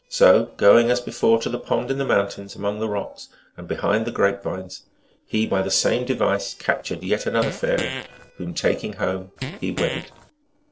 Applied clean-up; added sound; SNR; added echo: neural separator model SepFormer DNS4.